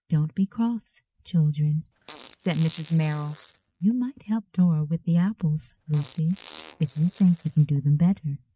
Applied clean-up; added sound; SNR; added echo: neural mask model RNNoise.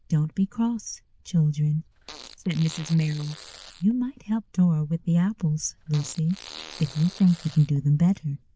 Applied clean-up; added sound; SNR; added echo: neural diffusion model UNIVERSE++.